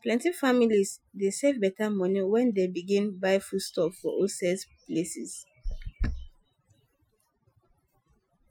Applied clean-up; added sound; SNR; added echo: classical method Wiener filter.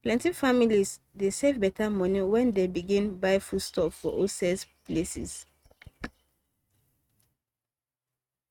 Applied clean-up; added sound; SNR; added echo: neural mask model RNNoise.